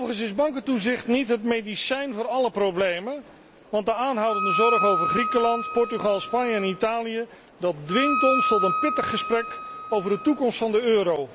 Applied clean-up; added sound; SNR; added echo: none; Wind instrument, woodwind instrument; 3 dB; none.